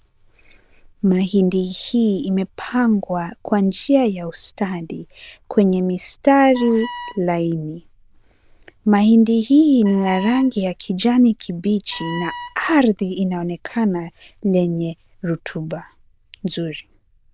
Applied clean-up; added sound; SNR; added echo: neural diffusion model UNIVERSE++.